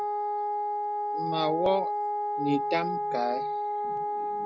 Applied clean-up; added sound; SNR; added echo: none; Wind instrument, woodwind instrument; -3 dB; none.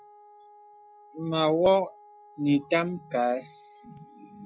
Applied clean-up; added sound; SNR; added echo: classical method log-MMSE.